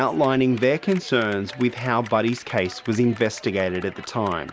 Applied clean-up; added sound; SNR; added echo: none; Clapping; 20 dB; none.